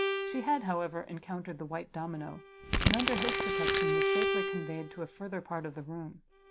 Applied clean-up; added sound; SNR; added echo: none; Bowed string instrument + Crumpling, crinkling; -3 dB; none.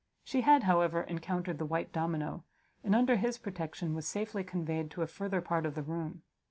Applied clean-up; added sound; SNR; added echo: none; none; none; none.